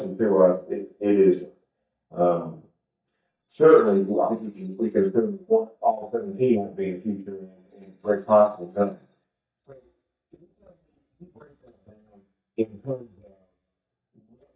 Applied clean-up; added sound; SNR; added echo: neural mask model DeepFilterNet 3.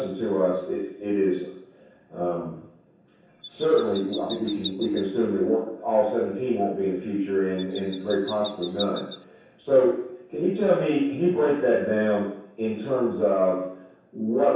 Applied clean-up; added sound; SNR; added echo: none; Chirp, tweet; 14 dB; reverberation time 0.7 s.